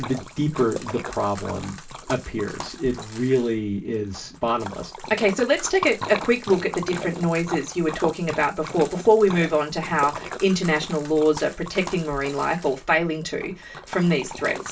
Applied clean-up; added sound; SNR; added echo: none; Splash, splatter; 12 dB; reverberation time 0.2 s.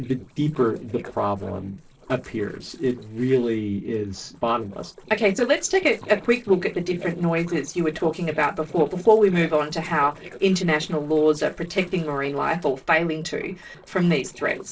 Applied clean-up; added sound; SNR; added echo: neural separator model SepFormer DNS4.